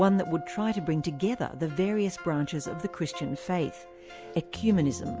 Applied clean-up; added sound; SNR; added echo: none; none; none; none.